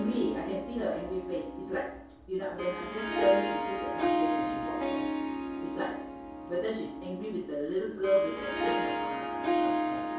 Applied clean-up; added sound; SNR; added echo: none; Harp; 0 dB; reverberation time 0.6 s.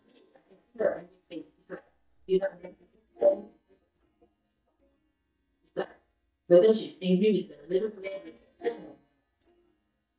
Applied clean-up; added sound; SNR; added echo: neural mask model DeepFilterNet 3.